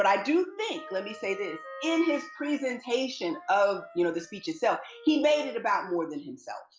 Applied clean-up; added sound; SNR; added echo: classical method log-MMSE.